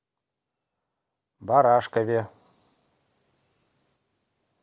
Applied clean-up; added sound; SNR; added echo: none; none; none; none.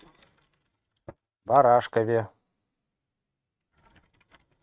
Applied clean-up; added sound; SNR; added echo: neural mask model RNNoise.